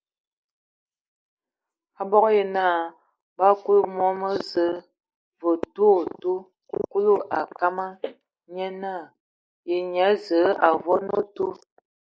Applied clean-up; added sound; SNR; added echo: neural mask model Resemble Enhance denoiser.